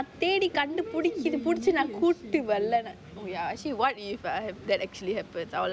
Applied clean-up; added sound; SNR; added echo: none; none; none; none.